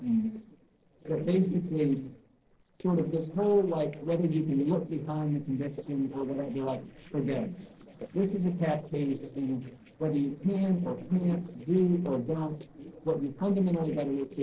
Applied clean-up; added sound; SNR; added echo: neural separator model SepFormer DNS4.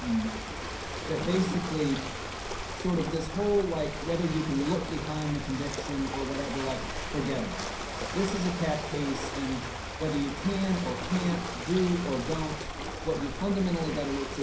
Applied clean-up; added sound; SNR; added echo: none; Ocean; 5 dB; reverberation time 0.6 s.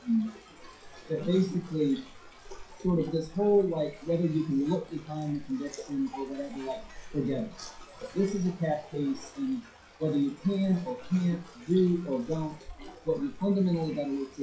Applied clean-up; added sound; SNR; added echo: classical method WPE with log-MMSE.